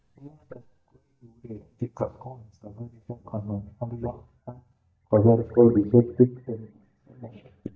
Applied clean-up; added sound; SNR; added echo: neural mask model DeepFilterNet 3.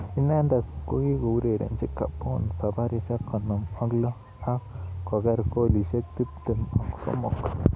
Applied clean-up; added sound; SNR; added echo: none; none; none; none.